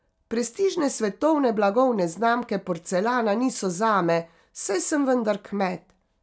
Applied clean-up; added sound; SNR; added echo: none; none; none; none.